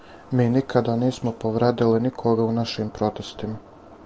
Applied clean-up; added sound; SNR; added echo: none; none; none; none.